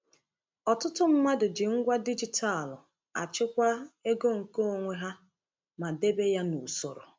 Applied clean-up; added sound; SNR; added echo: none; none; none; none.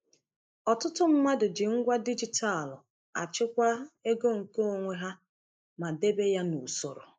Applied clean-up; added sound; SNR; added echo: neural mask model Resemble Enhance denoiser.